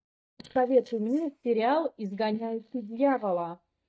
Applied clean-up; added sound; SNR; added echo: neural mask model DeepFilterNet 3.